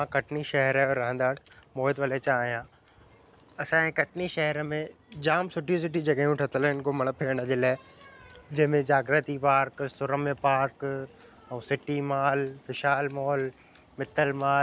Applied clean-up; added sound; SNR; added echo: none; none; none; none.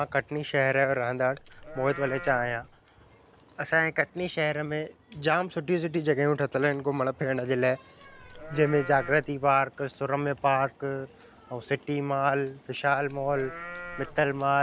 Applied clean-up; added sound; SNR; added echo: none; Livestock, farm animals, working animals; 14 dB; none.